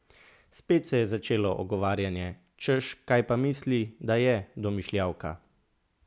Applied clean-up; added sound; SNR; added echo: none; none; none; none.